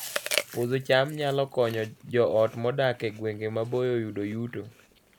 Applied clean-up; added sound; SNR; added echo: none; Chewing, mastication; 12 dB; none.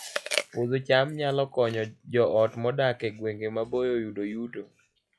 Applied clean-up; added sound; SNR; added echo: classical method log-MMSE.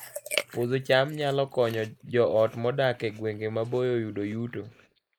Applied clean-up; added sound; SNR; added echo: neural mask model Resemble Enhance denoiser.